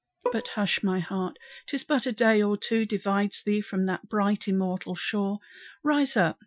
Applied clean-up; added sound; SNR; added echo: classical method Wiener filter.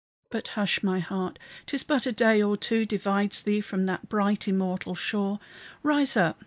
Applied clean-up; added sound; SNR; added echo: neural mask model DeepFilterNet 3.